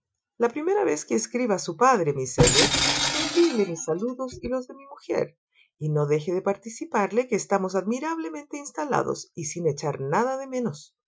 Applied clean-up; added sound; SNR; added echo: classical method Wiener filter.